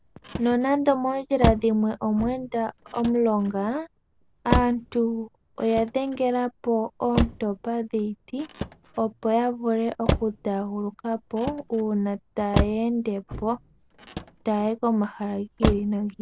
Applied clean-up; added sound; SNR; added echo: none; Motor vehicle (road); 6 dB; none.